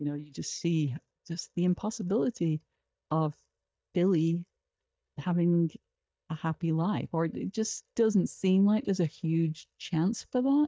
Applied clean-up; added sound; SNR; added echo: neural mask model DeepFilterNet 3.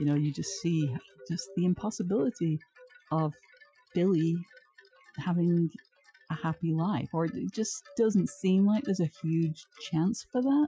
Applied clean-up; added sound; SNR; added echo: classical method Wiener filter.